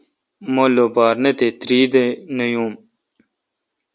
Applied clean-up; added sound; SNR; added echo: none; none; none; none.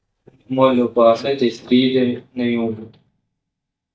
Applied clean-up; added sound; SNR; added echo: neural mask model DeepFilterNet 3.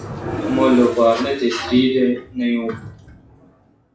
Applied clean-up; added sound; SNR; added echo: classical method WPE with log-MMSE.